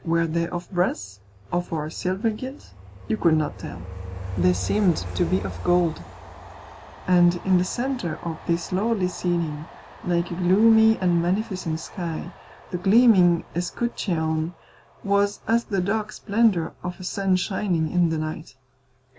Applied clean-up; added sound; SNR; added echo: none; Train; 15 dB; none.